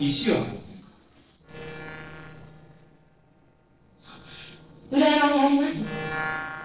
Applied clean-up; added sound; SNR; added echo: neural separator model SepFormer DNS4.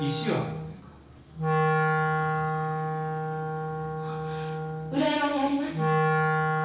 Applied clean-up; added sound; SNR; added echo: none; Wind instrument, woodwind instrument; -5 dB; reverberation time 0.6 s.